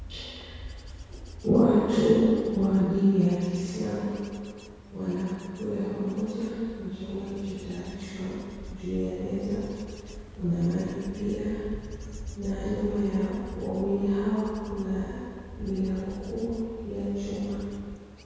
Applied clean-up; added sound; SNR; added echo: none; Wind / Bird / Insect; 14 dB; reverberation time 2.0 s.